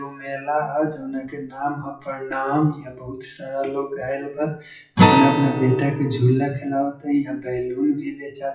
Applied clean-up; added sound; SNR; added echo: classical method WPE with log-MMSE.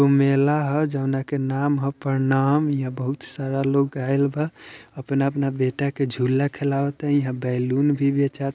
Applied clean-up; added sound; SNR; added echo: none; none; none; none.